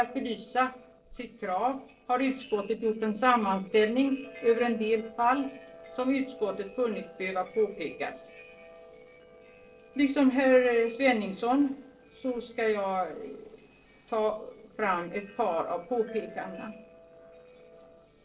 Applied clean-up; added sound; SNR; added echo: neural separator model SepFormer DNS4.